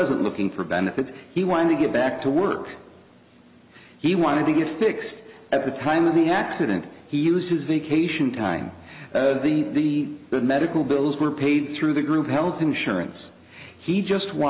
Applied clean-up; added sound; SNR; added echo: none; none; none; none.